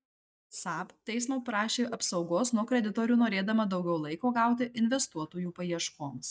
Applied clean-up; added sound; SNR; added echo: neural mask model DeepFilterNet 3.